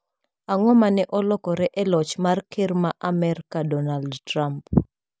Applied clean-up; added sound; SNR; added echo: none; none; none; none.